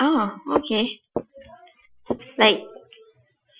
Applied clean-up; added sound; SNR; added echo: classical method Wiener filter.